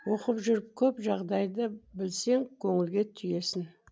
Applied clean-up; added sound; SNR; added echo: none; none; none; none.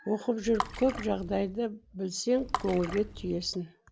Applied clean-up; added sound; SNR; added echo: none; Water / Splash, splatter; 9 dB; none.